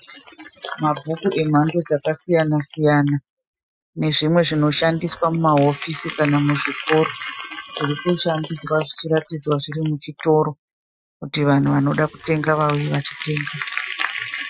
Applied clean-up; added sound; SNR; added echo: classical method Wiener filter.